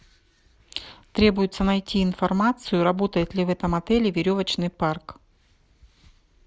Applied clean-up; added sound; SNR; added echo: none; none; none; none.